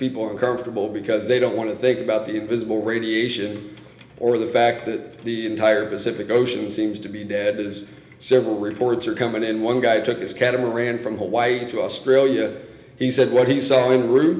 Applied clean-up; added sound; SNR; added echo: none; none; none; reverberation time 1.1 s.